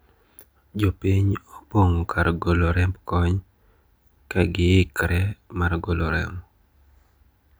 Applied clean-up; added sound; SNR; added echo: none; none; none; none.